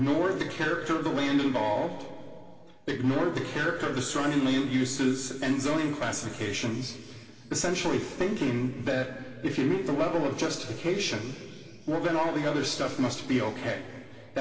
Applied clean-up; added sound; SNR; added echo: none; none; none; reverberation time 2.5 s.